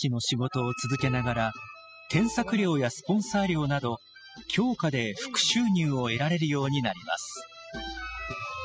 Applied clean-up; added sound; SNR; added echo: classical method spectral subtraction.